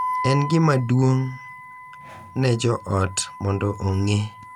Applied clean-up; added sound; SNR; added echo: none; Wind instrument, woodwind instrument; 11 dB; none.